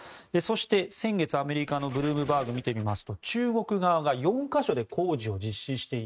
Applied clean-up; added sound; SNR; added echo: neural mask model RNNoise.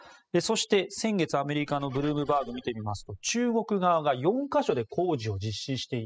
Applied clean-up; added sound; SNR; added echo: classical method spectral subtraction.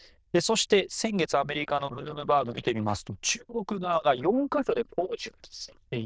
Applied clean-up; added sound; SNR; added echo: neural diffusion model UNIVERSE++.